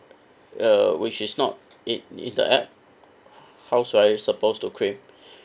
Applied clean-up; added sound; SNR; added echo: none; none; none; none.